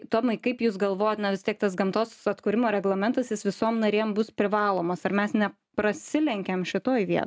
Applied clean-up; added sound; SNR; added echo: none; none; none; none.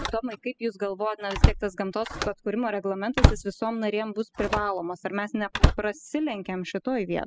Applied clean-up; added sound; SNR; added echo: classical method spectral subtraction.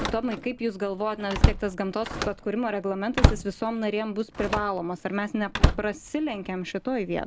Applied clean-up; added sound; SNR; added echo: none; Slam; -1 dB; none.